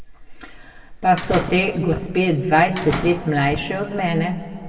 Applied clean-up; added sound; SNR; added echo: none; Slam; 9 dB; reverberation time 1.6 s.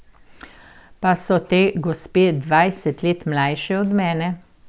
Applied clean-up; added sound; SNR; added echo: none; none; none; none.